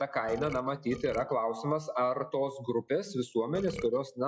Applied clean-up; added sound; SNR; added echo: classical method log-MMSE.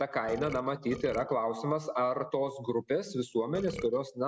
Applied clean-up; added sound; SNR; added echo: none; Burping, eructation; 12 dB; none.